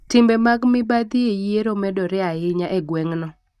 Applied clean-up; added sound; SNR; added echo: neural mask model DeepFilterNet 3.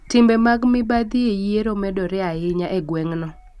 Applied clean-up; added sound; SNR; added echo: none; Bird; 20 dB; none.